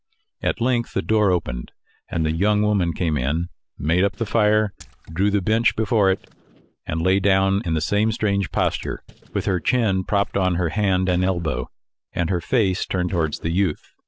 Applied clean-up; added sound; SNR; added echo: neural separator model SepFormer DNS4.